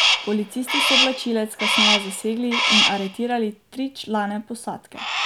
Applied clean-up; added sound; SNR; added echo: none; Crow; -3 dB; none.